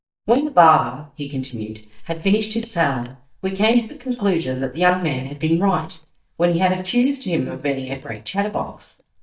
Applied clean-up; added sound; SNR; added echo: neural mask model DeepFilterNet 3.